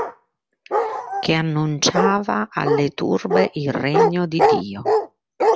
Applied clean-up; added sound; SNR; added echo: none; Bark; -1 dB; none.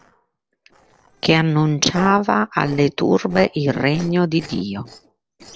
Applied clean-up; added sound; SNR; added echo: neural separator model SepFormer DNS4.